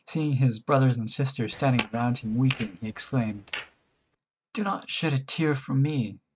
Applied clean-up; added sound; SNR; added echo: neural mask model RNNoise.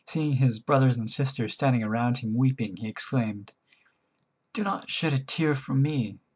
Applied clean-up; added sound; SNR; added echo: none; none; none; none.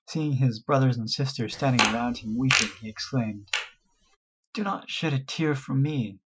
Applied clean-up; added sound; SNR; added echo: classical method Wiener filter.